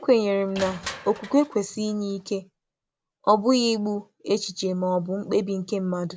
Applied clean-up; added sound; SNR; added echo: none; Crushing; 17 dB; none.